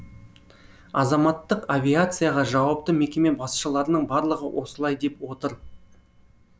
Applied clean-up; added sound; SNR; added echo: none; none; none; none.